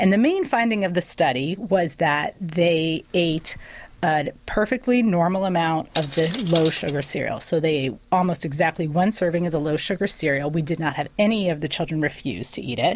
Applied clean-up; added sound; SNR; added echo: none; Coin (dropping); 12 dB; none.